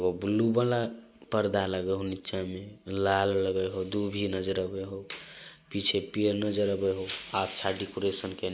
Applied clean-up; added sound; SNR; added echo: none; none; none; none.